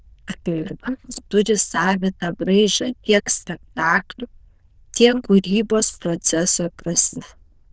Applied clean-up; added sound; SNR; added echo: neural diffusion model UNIVERSE++.